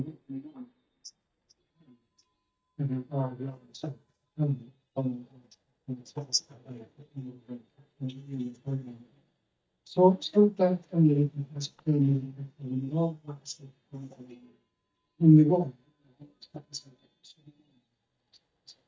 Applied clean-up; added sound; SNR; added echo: neural mask model DeepFilterNet 3.